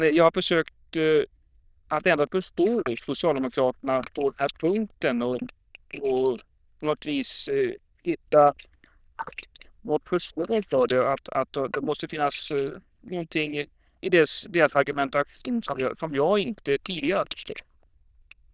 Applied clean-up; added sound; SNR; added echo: neural diffusion model UNIVERSE++.